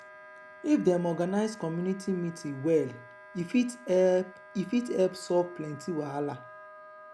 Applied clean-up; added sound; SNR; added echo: none; Wind instrument, woodwind instrument; 19 dB; none.